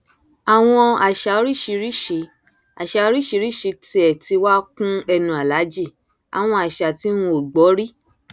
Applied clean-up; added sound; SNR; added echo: none; none; none; none.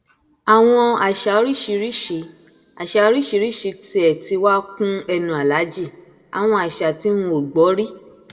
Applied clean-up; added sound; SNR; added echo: none; none; none; reverberation time 0.8 s.